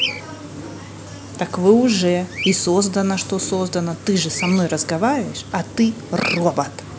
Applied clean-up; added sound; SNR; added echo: none; Bird vocalization, bird call, bird song; 13 dB; none.